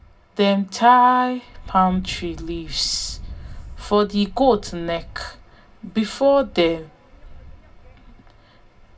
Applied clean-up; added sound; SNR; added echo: none; Wind; 17 dB; reverberation time 0.2 s.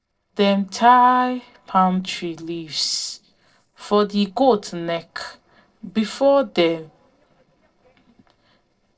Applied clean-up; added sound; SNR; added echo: neural separator model SepFormer DNS4.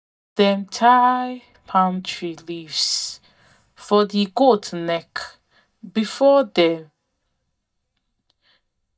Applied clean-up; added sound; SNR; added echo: neural mask model DeepFilterNet 3.